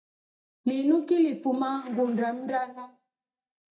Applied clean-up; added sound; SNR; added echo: neural mask model DeepFilterNet 3.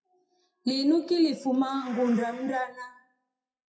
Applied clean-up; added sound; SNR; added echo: classical method WPE with log-MMSE.